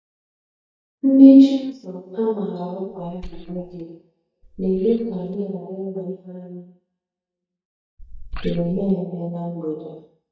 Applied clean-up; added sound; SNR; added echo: neural mask model DeepFilterNet 3.